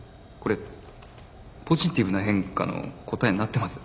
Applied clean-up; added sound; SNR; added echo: none; none; none; none.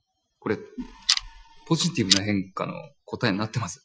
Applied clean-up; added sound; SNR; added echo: classical method Wiener filter.